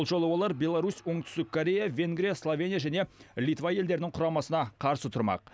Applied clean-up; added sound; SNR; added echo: none; none; none; none.